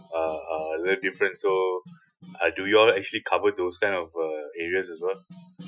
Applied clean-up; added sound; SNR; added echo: classical method Wiener filter.